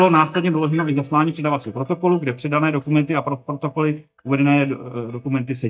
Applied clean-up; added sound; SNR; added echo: neural mask model DeepFilterNet 3.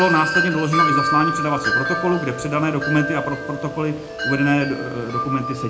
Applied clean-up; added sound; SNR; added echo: none; Wind chime; 2 dB; reverberation time 0.4 s.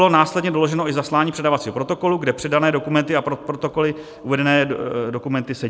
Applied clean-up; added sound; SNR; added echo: none; none; none; none.